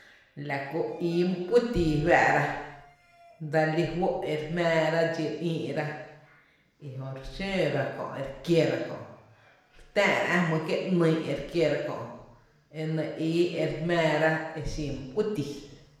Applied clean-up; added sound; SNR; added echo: none; none; none; reverberation time 0.9 s.